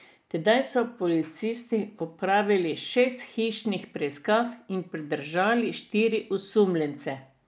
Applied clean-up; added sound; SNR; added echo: none; none; none; none.